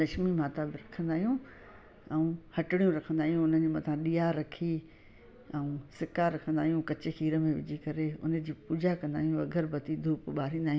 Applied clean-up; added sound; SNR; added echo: none; none; none; none.